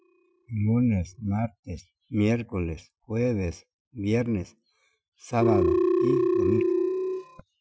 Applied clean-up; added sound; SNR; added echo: classical method Wiener filter.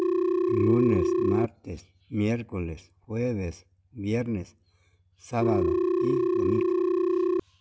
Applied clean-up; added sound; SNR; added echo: none; Telephone; -3 dB; none.